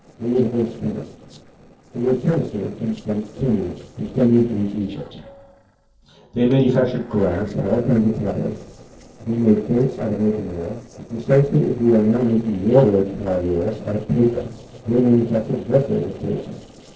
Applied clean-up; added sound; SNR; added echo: neural separator model SepFormer DNS4.